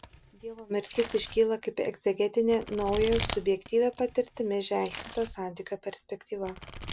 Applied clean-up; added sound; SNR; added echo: none; Domestic sounds, home sounds; 12 dB; none.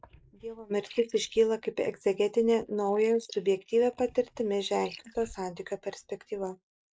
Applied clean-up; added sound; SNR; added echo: neural mask model Resemble Enhance denoiser.